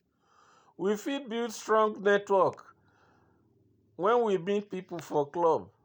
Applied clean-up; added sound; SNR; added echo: none; none; none; none.